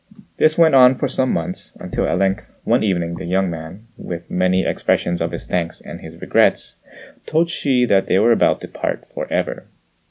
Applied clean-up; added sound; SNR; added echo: none; none; none; none.